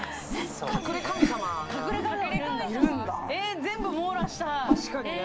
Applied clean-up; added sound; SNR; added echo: none; Whoosh, swoosh, swish; 1 dB; none.